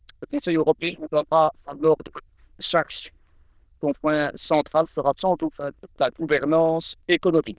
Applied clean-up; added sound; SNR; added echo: neural diffusion model UNIVERSE++.